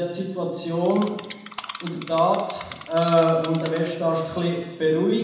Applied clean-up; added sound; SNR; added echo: none; Insect; 16 dB; reverberation time 1.0 s.